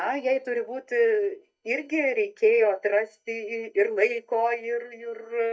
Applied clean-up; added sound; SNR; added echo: neural mask model DeepFilterNet 3.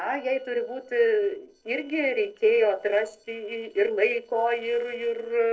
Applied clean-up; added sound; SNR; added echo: neural separator model SepFormer DNS4.